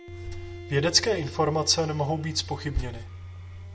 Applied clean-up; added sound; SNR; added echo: none; Bowed string instrument; 19 dB; none.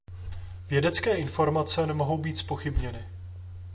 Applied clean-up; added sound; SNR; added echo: none; none; none; none.